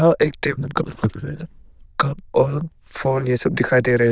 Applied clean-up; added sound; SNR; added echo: neural diffusion model UNIVERSE++.